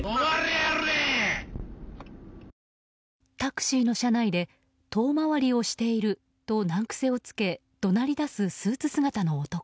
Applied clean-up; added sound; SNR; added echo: none; none; none; none.